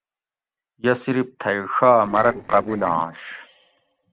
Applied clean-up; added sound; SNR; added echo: neural separator model SepFormer DNS4.